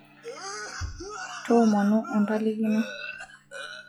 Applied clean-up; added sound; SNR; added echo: classical method log-MMSE.